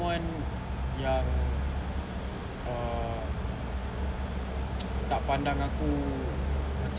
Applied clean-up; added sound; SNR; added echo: none; none; none; none.